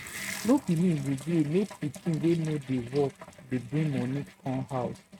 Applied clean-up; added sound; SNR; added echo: neural mask model RNNoise.